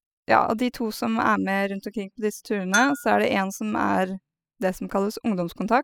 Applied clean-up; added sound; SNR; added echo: classical method spectral subtraction.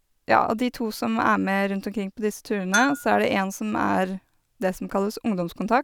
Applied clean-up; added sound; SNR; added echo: none; Bell; 10 dB; none.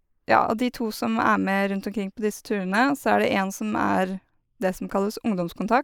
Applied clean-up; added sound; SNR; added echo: neural mask model Resemble Enhance denoiser.